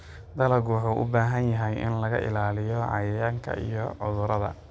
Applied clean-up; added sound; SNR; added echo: none; none; none; none.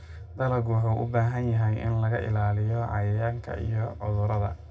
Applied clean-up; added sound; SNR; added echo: none; none; none; reverberation time 0.2 s.